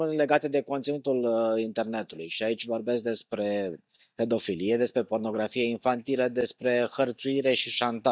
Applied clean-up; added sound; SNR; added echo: neural mask model DeepFilterNet 3.